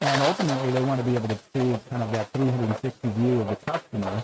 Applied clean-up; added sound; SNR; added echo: neural mask model RNNoise.